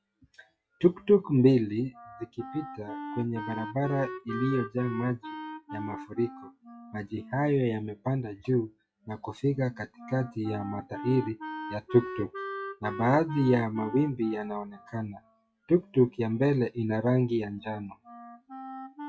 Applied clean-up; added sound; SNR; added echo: classical method log-MMSE.